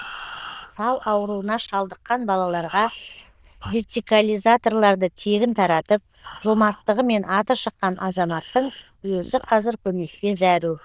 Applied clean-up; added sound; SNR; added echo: neural diffusion model UNIVERSE++.